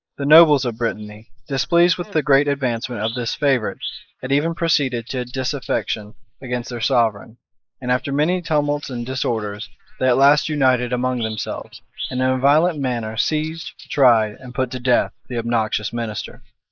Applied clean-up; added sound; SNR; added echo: neural mask model Resemble Enhance denoiser.